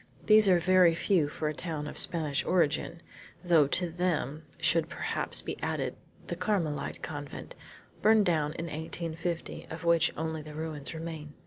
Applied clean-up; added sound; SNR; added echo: none; none; none; none.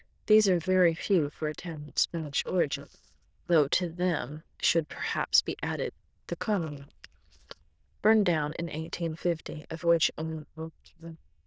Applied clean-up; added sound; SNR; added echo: neural diffusion model UNIVERSE++.